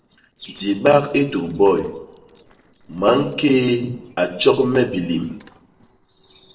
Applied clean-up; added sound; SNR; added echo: neural separator model SepFormer DNS4.